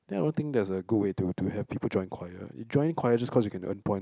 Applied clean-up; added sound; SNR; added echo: none; none; none; none.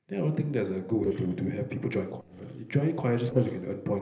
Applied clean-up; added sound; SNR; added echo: neural separator model SepFormer DNS4.